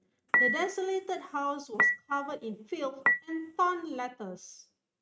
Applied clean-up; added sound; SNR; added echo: neural mask model RNNoise.